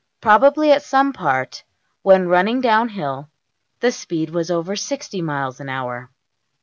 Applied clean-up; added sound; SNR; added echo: none; none; none; none.